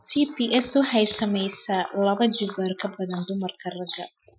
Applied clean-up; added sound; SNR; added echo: classical method Wiener filter.